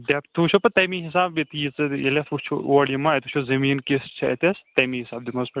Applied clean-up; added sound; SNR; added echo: none; none; none; none.